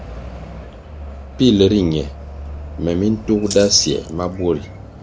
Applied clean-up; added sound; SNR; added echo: none; Alarm / Truck + Rattle (instrument); 13 dB; none.